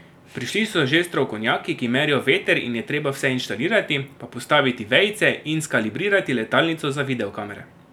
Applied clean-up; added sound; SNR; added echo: none; none; none; none.